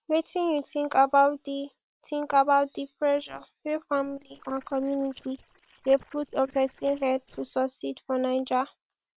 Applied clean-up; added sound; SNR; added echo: neural separator model SepFormer WHAM!.